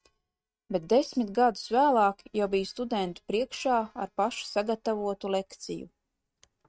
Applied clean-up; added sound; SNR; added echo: neural mask model RNNoise.